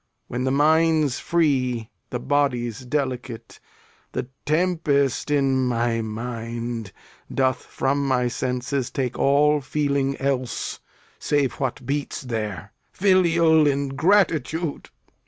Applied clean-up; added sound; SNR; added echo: none; none; none; none.